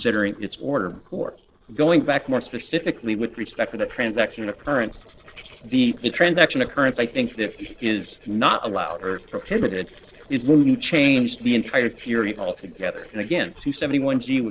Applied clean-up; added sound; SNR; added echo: neural separator model SepFormer DNS4.